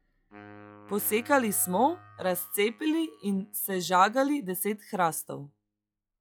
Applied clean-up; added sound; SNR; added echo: classical method log-MMSE.